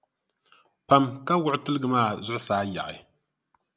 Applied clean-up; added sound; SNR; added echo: none; none; none; none.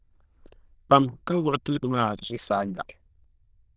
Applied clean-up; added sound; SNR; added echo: neural diffusion model UNIVERSE++.